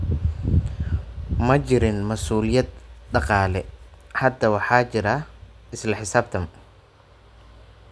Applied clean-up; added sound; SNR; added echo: none; none; none; none.